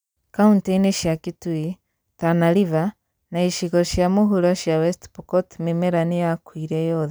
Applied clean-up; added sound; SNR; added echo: none; none; none; none.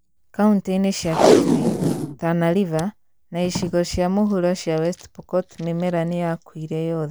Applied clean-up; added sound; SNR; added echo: none; Packing tape, duct tape; 3 dB; none.